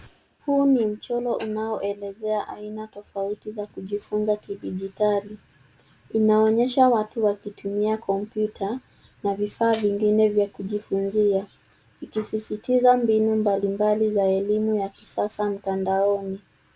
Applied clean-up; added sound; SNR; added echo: none; none; none; none.